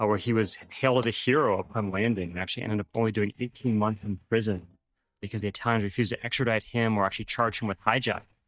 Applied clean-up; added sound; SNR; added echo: neural mask model DeepFilterNet 3.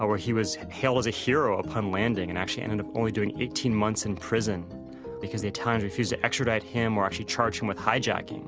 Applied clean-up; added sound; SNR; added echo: none; none; none; none.